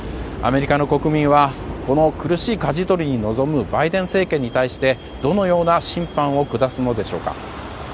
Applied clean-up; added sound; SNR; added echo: none; none; none; none.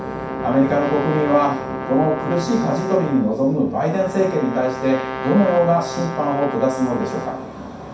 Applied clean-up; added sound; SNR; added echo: none; Brass instrument; 9 dB; reverberation time 0.6 s.